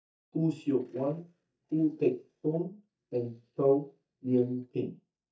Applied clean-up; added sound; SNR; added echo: neural mask model DeepFilterNet 3.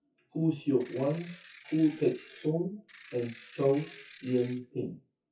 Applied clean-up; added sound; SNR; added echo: classical method WPE with log-MMSE.